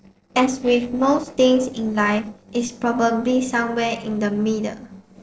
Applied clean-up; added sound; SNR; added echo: neural separator model SepFormer DNS4.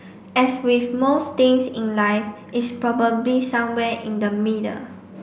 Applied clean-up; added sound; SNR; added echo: none; none; none; none.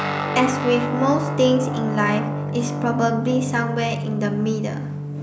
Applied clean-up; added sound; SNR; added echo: none; Guitar; 3 dB; none.